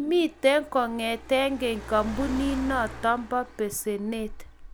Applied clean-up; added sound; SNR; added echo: none; Car; 13 dB; none.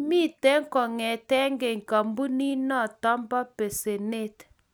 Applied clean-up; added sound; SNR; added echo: none; none; none; none.